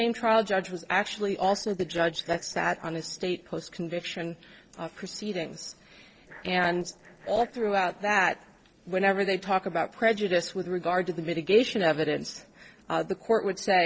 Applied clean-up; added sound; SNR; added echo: neural separator model SepFormer DNS4.